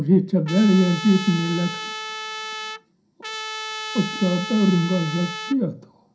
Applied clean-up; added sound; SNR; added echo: none; Trumpet; 10 dB; reverberation time 0.2 s.